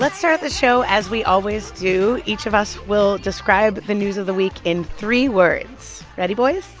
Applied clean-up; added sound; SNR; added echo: none; none; none; none.